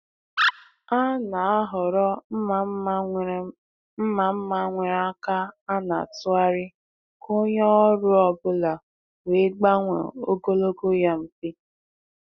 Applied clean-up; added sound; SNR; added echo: none; Animal; 4 dB; none.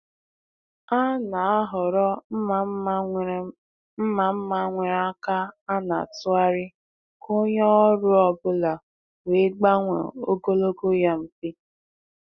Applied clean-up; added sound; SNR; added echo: none; none; none; none.